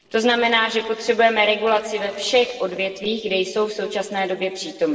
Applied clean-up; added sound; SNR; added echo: neural separator model SepFormer DNS4.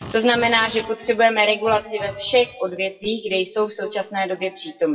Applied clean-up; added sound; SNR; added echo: classical method WPE with log-MMSE.